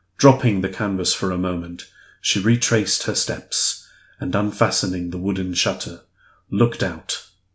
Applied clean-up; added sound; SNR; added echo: none; none; none; none.